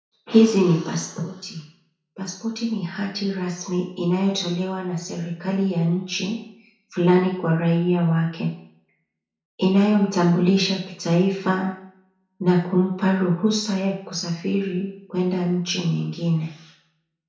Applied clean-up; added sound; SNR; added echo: none; none; none; reverberation time 0.6 s.